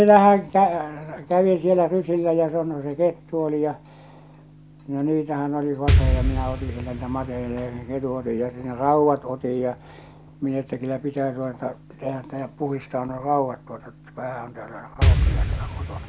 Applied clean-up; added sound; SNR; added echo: none; Explosion; 5 dB; none.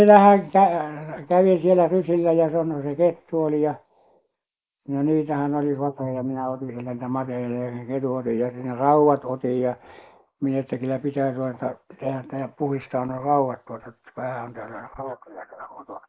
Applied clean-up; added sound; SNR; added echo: neural mask model Resemble Enhance denoiser.